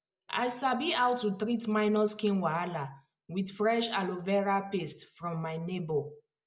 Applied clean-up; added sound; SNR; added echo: none; none; none; none.